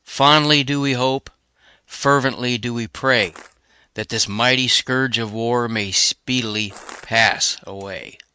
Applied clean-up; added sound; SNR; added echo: neural mask model RNNoise.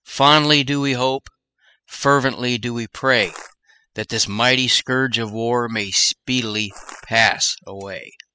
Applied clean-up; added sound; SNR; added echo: classical method spectral subtraction.